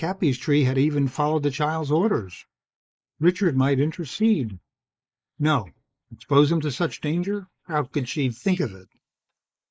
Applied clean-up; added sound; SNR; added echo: neural mask model Resemble Enhance denoiser.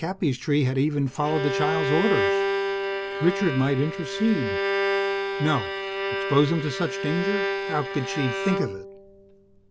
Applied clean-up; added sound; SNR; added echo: none; Bowed string instrument; 2 dB; none.